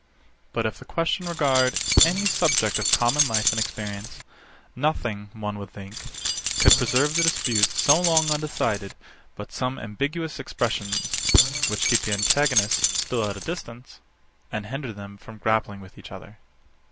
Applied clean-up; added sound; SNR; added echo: none; Keys jangling; -4 dB; none.